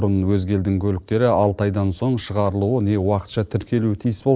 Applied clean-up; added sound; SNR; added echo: neural separator model SepFormer DNS4.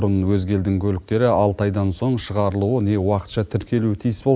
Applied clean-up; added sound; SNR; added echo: none; none; none; none.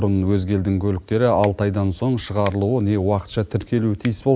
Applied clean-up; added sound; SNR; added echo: none; Finger snapping; 20 dB; none.